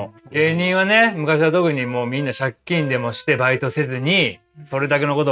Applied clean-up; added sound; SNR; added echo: neural mask model RNNoise.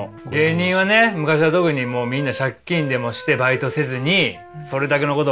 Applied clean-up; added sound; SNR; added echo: none; Wind instrument, woodwind instrument; 16 dB; none.